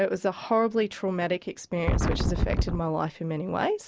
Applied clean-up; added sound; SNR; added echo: none; Wind; -3 dB; none.